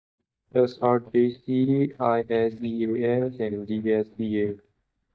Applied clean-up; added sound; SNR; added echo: neural mask model DeepFilterNet 3.